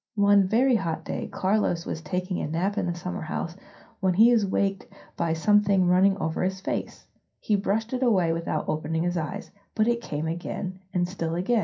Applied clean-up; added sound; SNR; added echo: none; none; none; reverberation time 0.3 s.